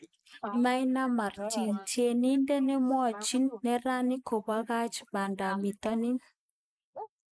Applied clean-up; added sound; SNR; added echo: neural mask model Resemble Enhance denoiser.